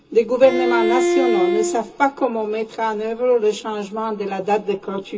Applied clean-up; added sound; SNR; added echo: none; Bowed string instrument; 0 dB; reverberation time 0.2 s.